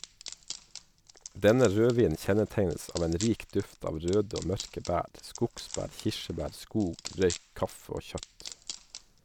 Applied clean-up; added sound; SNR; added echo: none; Wood; 16 dB; none.